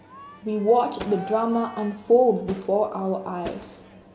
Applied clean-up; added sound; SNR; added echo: none; Crowd / Fireworks; 17 dB; reverberation time 2.5 s.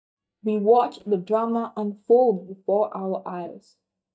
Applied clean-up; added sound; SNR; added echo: neural mask model DeepFilterNet 3.